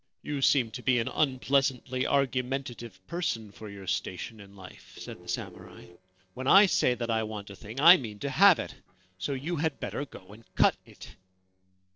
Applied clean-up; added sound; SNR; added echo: neural separator model SepFormer DNS4.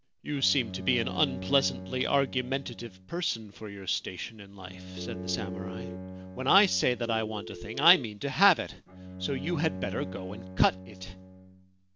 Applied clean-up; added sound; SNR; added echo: none; Bowed string instrument + Telephone; 10 dB; none.